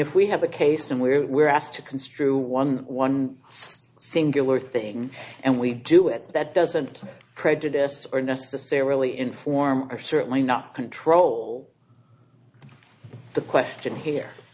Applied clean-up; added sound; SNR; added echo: none; none; none; none.